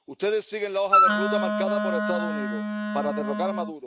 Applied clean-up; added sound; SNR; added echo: neural mask model RNNoise.